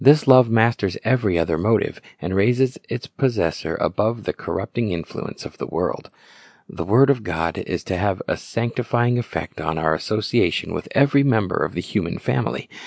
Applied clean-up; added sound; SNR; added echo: none; none; none; none.